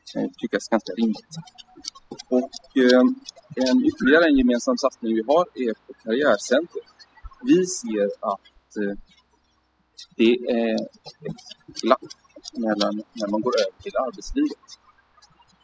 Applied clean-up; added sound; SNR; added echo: classical method spectral subtraction.